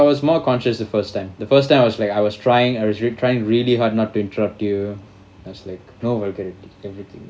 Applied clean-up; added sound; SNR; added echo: none; none; none; none.